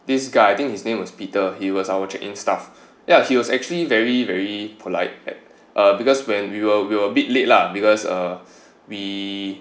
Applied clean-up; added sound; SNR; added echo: none; none; none; none.